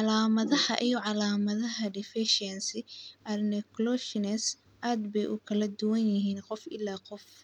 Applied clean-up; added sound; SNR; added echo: none; none; none; none.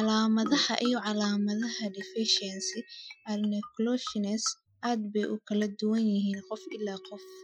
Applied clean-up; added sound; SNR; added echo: classical method Wiener filter.